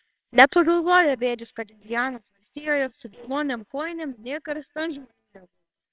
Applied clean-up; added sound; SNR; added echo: neural separator model SepFormer WHAMR!.